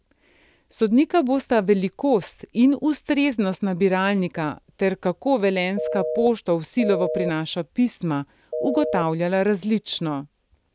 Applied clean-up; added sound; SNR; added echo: none; Telephone; 6 dB; none.